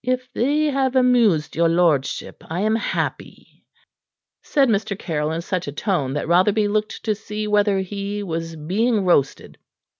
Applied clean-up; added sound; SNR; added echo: none; none; none; none.